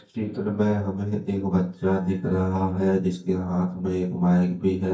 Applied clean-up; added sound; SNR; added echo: neural mask model DeepFilterNet 3.